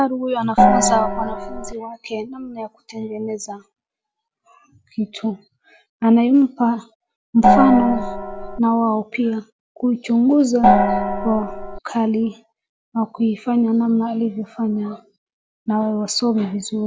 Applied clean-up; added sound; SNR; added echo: none; Gong; -4 dB; none.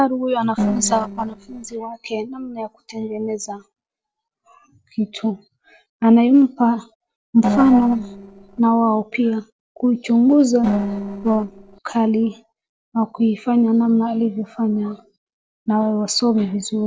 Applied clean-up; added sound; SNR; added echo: neural separator model SepFormer DNS4.